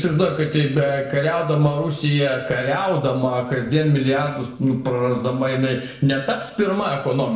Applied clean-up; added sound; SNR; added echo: neural separator model SepFormer DNS4.